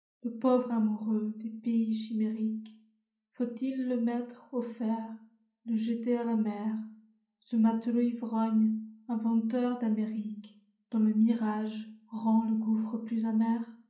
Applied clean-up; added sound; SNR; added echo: none; none; none; reverberation time 0.6 s.